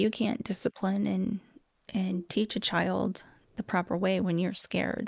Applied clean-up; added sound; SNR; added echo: neural mask model Resemble Enhance denoiser.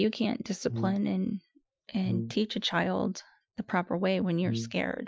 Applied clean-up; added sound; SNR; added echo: classical method Wiener filter.